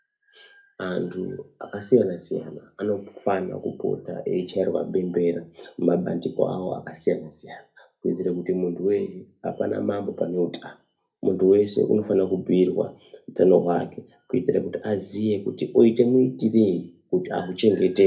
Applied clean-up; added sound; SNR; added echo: none; none; none; reverberation time 0.3 s.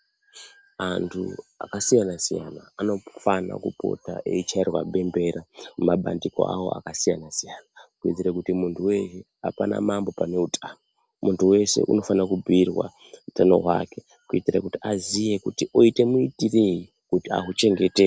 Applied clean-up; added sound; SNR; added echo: none; none; none; none.